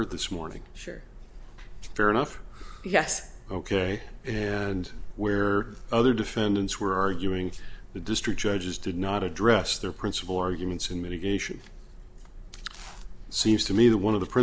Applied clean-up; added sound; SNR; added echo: none; none; none; none.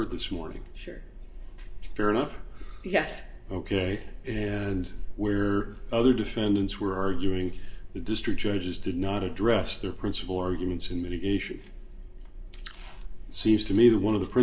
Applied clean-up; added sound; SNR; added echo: none; none; none; reverberation time 0.8 s.